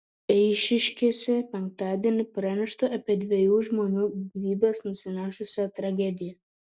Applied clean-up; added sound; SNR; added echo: none; none; none; none.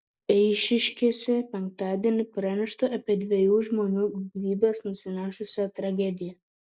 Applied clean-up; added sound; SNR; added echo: neural mask model Resemble Enhance denoiser.